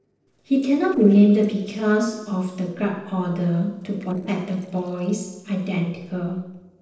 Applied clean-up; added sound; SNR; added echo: neural separator model SepFormer DNS4.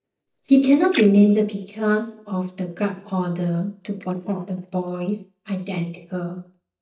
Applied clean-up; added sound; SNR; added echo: neural mask model DeepFilterNet 3.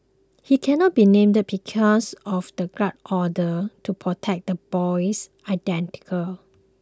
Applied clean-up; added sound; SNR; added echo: none; none; none; none.